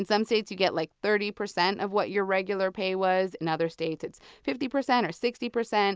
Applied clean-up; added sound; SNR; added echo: none; none; none; none.